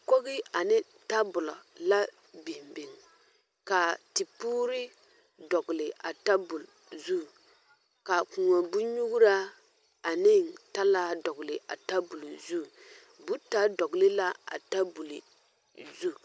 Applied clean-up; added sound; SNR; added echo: none; none; none; none.